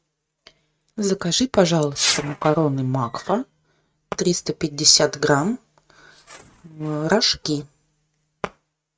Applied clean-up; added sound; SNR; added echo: neural mask model RNNoise.